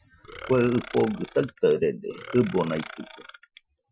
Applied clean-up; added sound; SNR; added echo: classical method Wiener filter.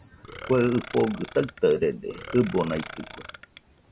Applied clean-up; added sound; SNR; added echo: none; Burping, eructation; 16 dB; none.